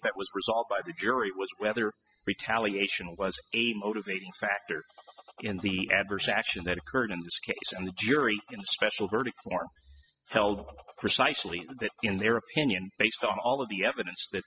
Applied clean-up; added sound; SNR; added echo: classical method spectral subtraction.